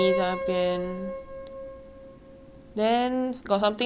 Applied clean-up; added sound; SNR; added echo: none; Piano; 5 dB; none.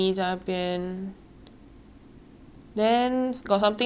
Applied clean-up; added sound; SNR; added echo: none; none; none; none.